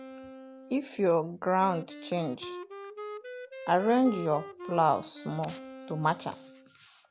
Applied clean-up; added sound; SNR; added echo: none; Wind instrument, woodwind instrument; 14 dB; none.